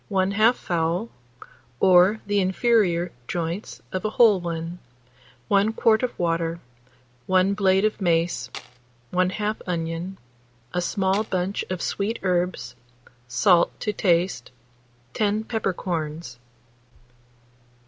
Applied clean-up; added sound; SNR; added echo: none; Tools; 16 dB; none.